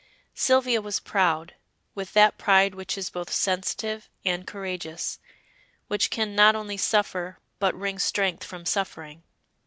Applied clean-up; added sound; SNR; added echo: none; none; none; none.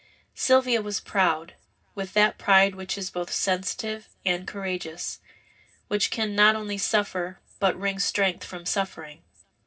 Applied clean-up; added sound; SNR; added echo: none; none; none; reverberation time 0.4 s.